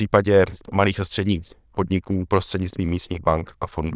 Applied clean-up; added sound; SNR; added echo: neural diffusion model UNIVERSE++.